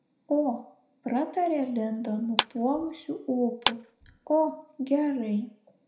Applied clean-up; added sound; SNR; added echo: none; Clapping; 4 dB; reverberation time 0.4 s.